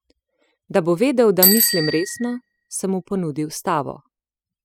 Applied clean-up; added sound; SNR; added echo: classical method spectral subtraction.